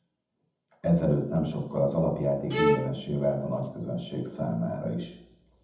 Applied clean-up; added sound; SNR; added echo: none; Bowed string instrument; 0 dB; reverberation time 0.8 s.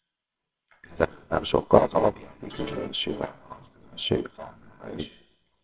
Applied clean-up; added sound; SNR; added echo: neural separator model SepFormer WHAMR!.